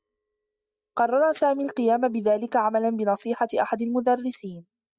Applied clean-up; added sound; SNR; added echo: neural mask model DeepFilterNet 3.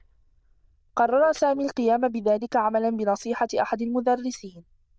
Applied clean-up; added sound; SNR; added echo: neural diffusion model UNIVERSE++.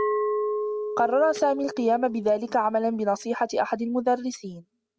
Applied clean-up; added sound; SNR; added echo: none; Glass; 7 dB; none.